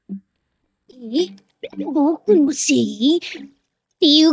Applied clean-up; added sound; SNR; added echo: neural mask model DeepFilterNet 3.